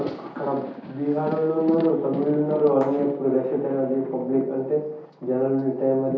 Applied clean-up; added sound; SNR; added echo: none; Thunder; 15 dB; reverberation time 0.7 s.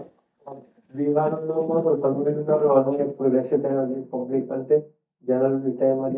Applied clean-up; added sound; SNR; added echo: neural mask model DeepFilterNet 3.